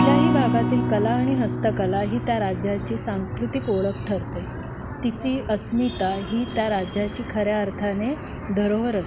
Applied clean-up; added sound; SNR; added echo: none; Acoustic guitar; 4 dB; none.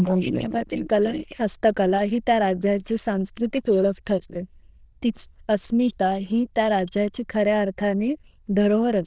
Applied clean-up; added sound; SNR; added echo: neural diffusion model UNIVERSE++.